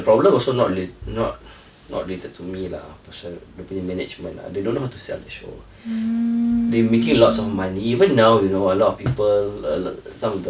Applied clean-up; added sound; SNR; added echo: none; none; none; none.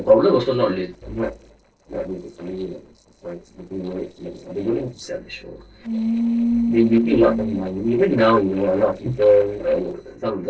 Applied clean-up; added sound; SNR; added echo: neural separator model SepFormer DNS4.